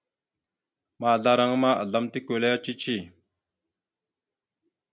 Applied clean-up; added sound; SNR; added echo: none; none; none; none.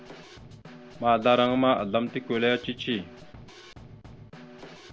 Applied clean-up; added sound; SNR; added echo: none; Snare drum / Drum kit; 18 dB; none.